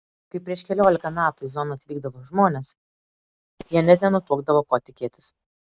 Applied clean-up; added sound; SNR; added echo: neural mask model RNNoise.